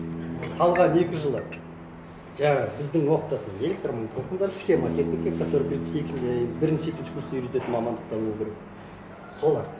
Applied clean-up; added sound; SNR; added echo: none; Bass guitar; 9 dB; none.